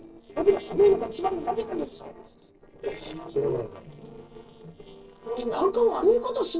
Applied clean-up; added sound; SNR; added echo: neural separator model SepFormer DNS4.